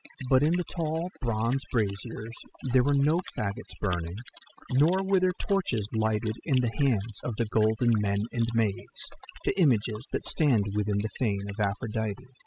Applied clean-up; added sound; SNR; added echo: classical method spectral subtraction.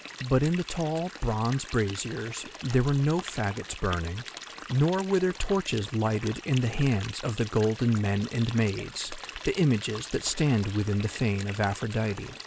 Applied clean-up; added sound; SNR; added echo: none; Stream; 15 dB; none.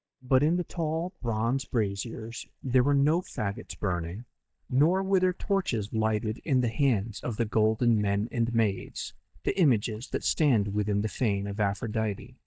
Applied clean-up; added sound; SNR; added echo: neural mask model DeepFilterNet 3.